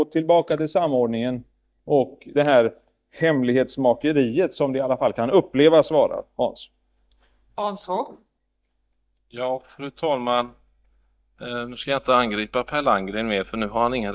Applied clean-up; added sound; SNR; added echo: neural mask model DeepFilterNet 3.